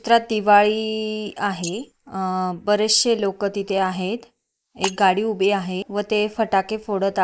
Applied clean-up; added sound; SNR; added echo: neural mask model Resemble Enhance denoiser.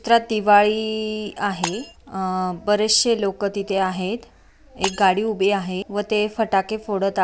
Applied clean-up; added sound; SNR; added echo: none; Shatter; 17 dB; none.